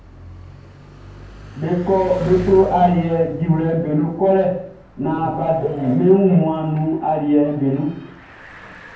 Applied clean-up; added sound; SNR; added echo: none; Bicycle; 18 dB; reverberation time 0.9 s.